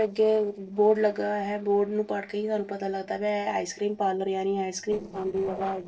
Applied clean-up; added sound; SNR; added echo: neural separator model SepFormer DNS4.